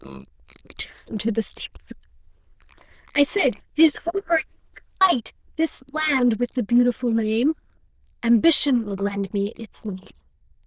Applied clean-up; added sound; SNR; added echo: neural diffusion model UNIVERSE++.